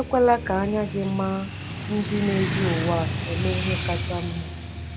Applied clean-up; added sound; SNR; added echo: none; Motorcycle / Traffic noise, roadway noise; 3 dB; none.